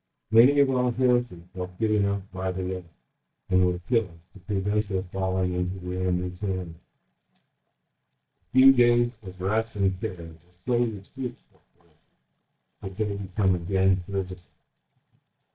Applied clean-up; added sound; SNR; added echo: neural mask model DeepFilterNet 3.